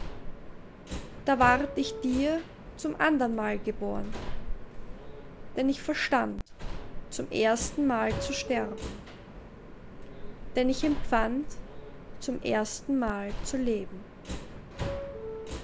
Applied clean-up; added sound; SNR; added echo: none; Subway, metro, underground; 6 dB; none.